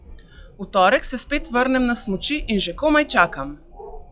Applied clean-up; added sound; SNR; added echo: classical method log-MMSE.